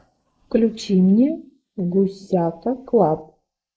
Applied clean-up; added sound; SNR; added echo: neural mask model Resemble Enhance denoiser.